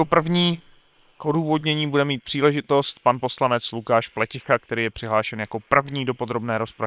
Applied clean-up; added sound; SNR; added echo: neural separator model SepFormer WHAM!.